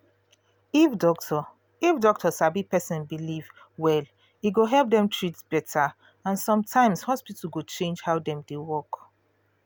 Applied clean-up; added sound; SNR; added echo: none; none; none; none.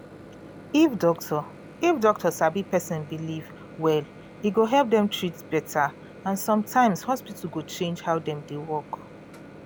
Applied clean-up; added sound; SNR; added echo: none; Microwave oven; 18 dB; none.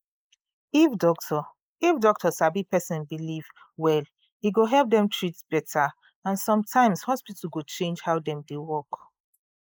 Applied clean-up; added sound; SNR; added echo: neural mask model Resemble Enhance denoiser.